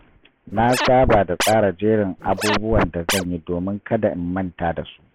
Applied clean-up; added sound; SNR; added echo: none; Scratching (performance technique); 3 dB; none.